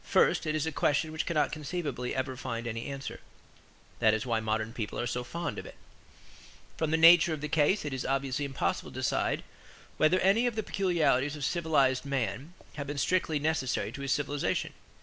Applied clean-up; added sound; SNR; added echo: none; none; none; none.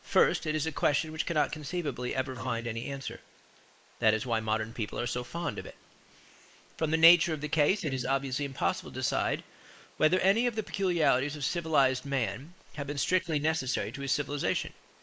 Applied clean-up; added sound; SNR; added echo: neural mask model Resemble Enhance denoiser.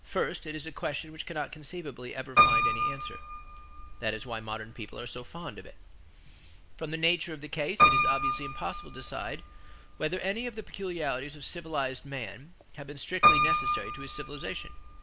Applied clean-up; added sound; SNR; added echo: none; Piano; -4 dB; none.